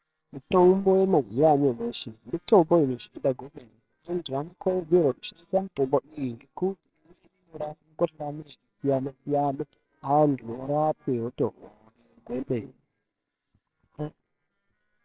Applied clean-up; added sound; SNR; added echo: neural separator model SepFormer WHAMR!.